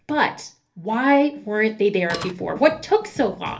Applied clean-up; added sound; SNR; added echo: none; Printer; 10 dB; reverberation time 0.3 s.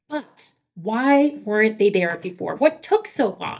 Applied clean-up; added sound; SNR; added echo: neural mask model DeepFilterNet 3.